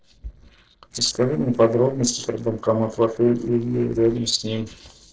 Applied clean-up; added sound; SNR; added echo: neural separator model SepFormer DNS4.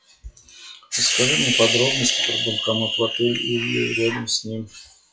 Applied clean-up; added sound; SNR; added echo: classical method WPE with log-MMSE.